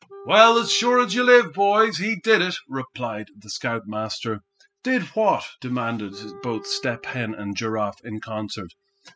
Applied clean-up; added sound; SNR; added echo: classical method spectral subtraction.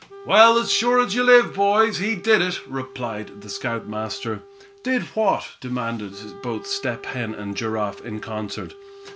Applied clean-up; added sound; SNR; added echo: none; Wind instrument, woodwind instrument; 18 dB; none.